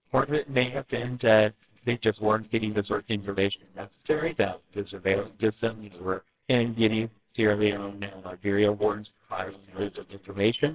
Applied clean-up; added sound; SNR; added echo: neural separator model SepFormer WHAMR!.